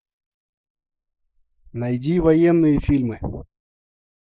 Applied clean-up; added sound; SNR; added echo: neural mask model Resemble Enhance denoiser.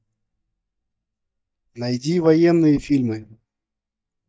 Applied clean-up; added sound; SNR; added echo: neural mask model DeepFilterNet 3.